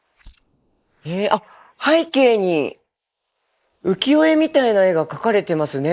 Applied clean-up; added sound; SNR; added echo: neural mask model Resemble Enhance denoiser.